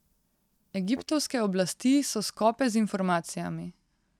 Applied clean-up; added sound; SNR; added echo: neural mask model DeepFilterNet 3.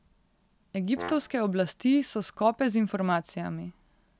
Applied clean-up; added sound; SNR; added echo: none; Brass instrument; 14 dB; none.